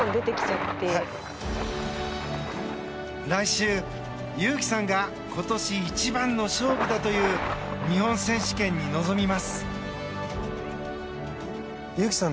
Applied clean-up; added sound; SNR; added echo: none; Thunder; 10 dB; none.